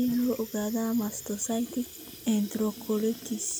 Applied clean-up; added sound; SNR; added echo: none; Sink (filling or washing) / Water tap, faucet; 15 dB; none.